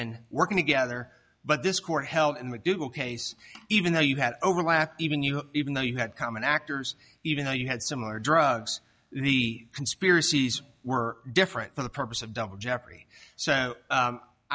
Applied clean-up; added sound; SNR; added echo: none; none; none; none.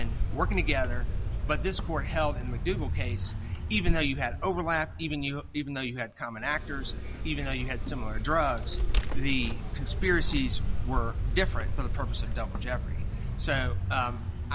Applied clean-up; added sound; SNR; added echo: none; Vehicle; -3 dB; none.